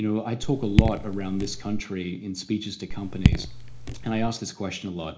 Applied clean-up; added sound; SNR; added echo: none; Raindrop / Drip; -4 dB; reverberation time 0.4 s.